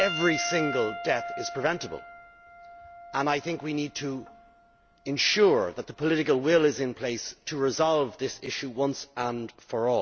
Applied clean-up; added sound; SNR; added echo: none; Piano; 13 dB; none.